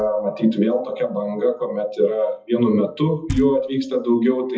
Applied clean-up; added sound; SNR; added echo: classical method WPE with log-MMSE.